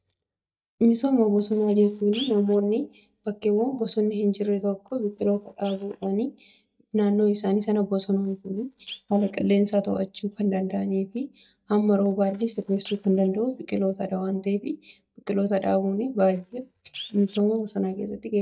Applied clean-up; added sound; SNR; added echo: neural mask model DeepFilterNet 3.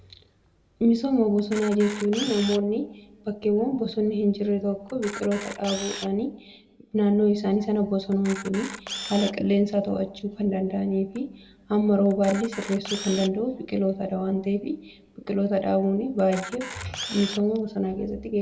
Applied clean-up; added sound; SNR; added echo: none; Camera; 16 dB; reverberation time 0.6 s.